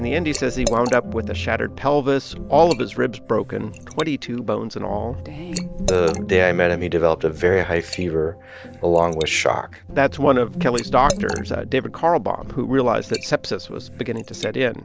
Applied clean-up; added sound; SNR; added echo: none; Liquid; 14 dB; none.